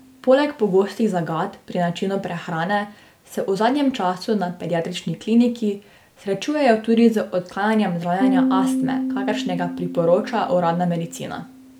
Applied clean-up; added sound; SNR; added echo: none; Piano; 8 dB; none.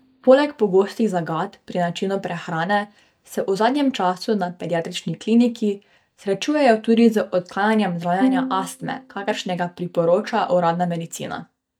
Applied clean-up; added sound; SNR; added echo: neural mask model DeepFilterNet 3.